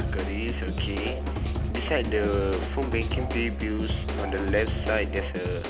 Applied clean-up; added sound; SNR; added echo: none; Drum / Drum kit + Musical instrument; -1 dB; none.